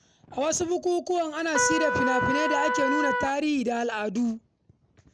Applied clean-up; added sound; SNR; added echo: none; Trumpet; -1 dB; none.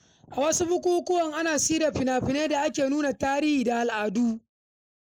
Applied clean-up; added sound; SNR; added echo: neural mask model Resemble Enhance denoiser.